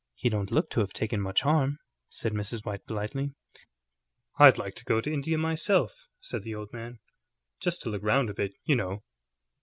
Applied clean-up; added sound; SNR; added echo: none; none; none; none.